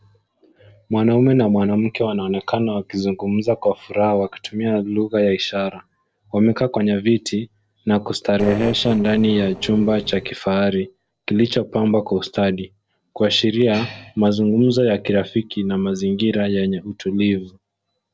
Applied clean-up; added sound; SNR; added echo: neural separator model SepFormer DNS4.